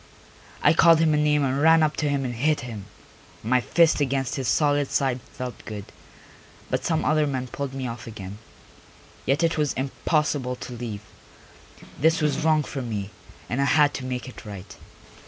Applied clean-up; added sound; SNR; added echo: none; Snare drum; 12 dB; none.